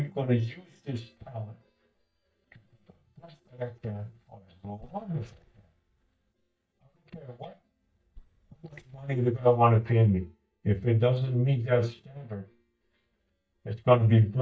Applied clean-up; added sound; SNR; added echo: neural mask model DeepFilterNet 3.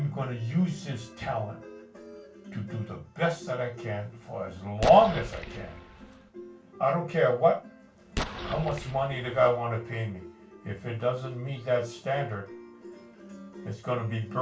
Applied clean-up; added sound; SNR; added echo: none; Explosion; 8 dB; reverberation time 0.2 s.